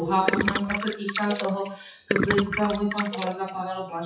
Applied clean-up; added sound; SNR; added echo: classical method WPE with log-MMSE.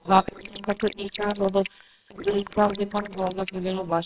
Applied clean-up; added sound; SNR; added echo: neural separator model SepFormer WHAMR!.